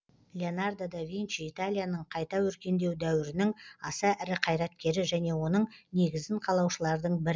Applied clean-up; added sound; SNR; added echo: none; none; none; none.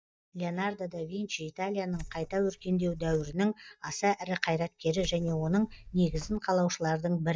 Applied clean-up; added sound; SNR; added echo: neural mask model DeepFilterNet 3.